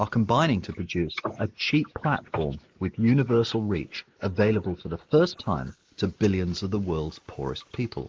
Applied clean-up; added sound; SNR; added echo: neural mask model Resemble Enhance denoiser.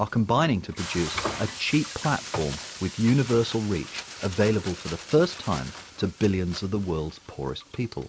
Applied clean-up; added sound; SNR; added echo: none; Frying (food); 12 dB; none.